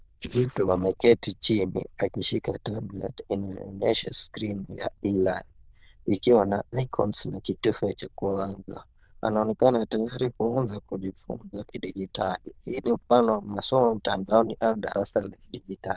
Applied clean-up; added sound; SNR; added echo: neural diffusion model UNIVERSE++.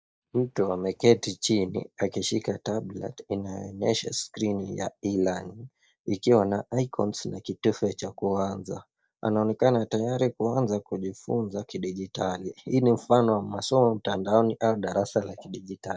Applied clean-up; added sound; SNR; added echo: neural mask model DeepFilterNet 3.